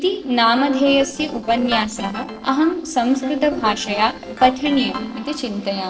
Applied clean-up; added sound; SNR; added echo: neural separator model SepFormer DNS4.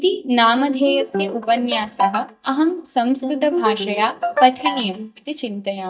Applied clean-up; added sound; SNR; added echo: neural mask model DeepFilterNet 3.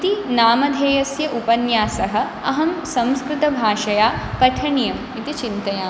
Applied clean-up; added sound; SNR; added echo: none; none; none; none.